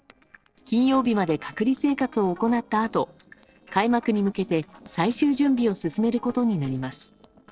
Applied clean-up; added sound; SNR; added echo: neural separator model SepFormer DNS4.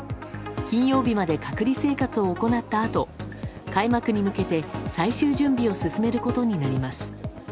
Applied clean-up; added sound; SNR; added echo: none; none; none; none.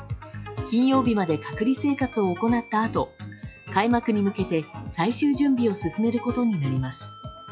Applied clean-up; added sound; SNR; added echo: classical method log-MMSE.